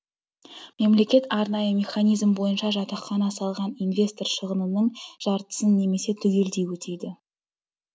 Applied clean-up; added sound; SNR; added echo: none; none; none; none.